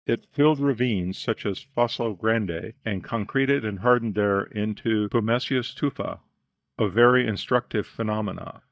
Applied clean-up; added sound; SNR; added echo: neural mask model DeepFilterNet 3.